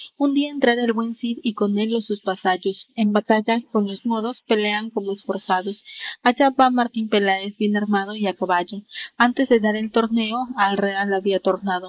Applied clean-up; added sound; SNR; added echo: neural mask model Resemble Enhance denoiser.